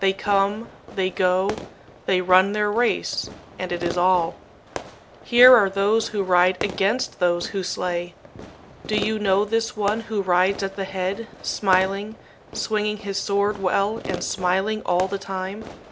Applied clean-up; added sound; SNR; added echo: none; Fireworks; 15 dB; none.